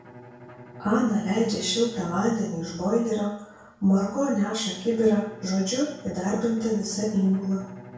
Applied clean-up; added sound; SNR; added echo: none; Bowed string instrument; 20 dB; reverberation time 0.6 s.